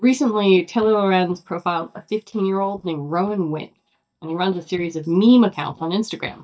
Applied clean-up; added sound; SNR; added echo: neural mask model DeepFilterNet 3.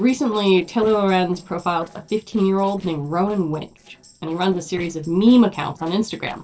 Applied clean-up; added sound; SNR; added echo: neural separator model SepFormer DNS4.